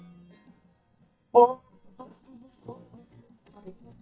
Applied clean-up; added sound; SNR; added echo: neural mask model DeepFilterNet 3.